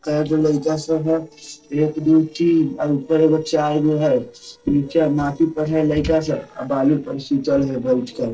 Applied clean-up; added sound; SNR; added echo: neural separator model SepFormer DNS4.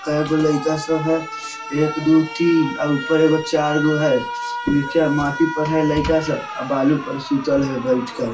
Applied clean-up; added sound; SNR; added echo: none; Alarm; 11 dB; reverberation time 0.2 s.